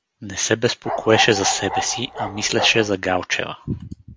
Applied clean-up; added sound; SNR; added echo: none; Bark; 5 dB; none.